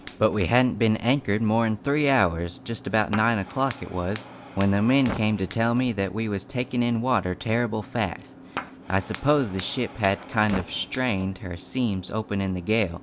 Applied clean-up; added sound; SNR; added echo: none; Fire; 12 dB; none.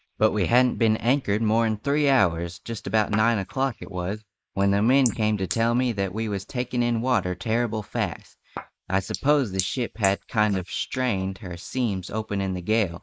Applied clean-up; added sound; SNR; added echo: neural mask model Resemble Enhance denoiser.